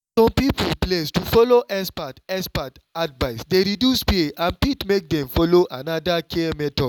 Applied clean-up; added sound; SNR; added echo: none; none; none; none.